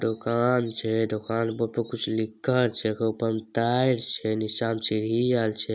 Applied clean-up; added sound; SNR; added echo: none; none; none; none.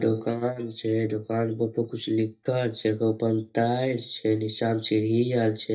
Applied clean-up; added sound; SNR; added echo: neural mask model DeepFilterNet 3.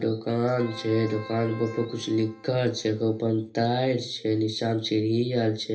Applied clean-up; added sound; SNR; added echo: none; Keyboard (musical); 19 dB; reverberation time 0.3 s.